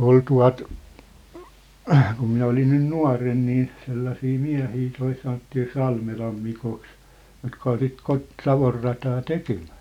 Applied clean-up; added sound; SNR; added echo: none; none; none; none.